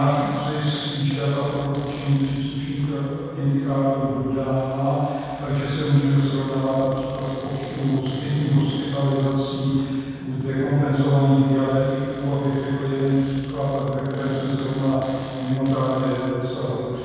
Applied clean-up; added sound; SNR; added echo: none; Cupboard open or close; 19 dB; reverberation time 2.1 s.